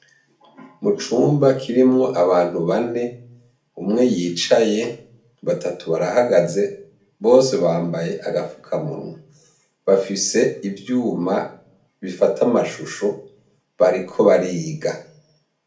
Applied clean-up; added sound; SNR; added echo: none; none; none; reverberation time 0.4 s.